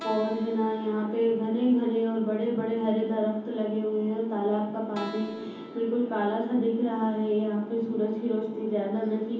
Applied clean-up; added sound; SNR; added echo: none; Keyboard (musical); 20 dB; reverberation time 0.9 s.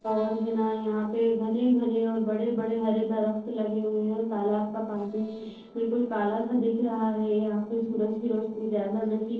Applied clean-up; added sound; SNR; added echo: neural separator model SepFormer DNS4.